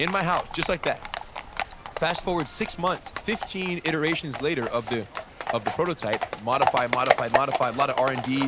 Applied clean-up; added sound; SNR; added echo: none; Livestock, farm animals, working animals; 3 dB; none.